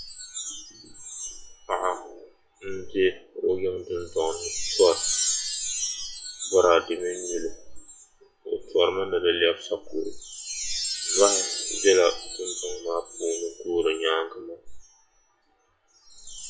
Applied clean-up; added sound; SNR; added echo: classical method WPE with log-MMSE.